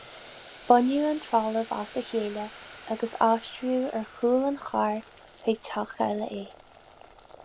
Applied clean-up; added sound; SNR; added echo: none; Boiling; 17 dB; none.